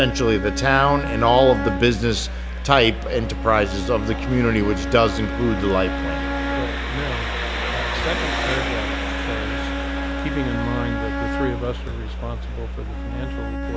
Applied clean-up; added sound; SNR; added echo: none; Engine + Bowed string instrument; 6 dB; none.